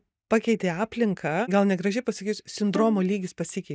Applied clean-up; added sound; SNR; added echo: neural mask model DeepFilterNet 3.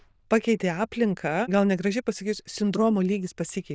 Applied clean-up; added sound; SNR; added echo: neural diffusion model UNIVERSE++.